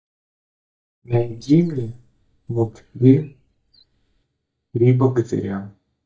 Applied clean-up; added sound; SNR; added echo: neural mask model DeepFilterNet 3.